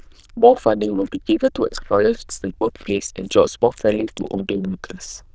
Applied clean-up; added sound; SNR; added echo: neural diffusion model UNIVERSE++.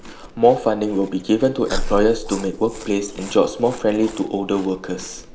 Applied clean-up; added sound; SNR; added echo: none; Chewing, mastication; 11 dB; none.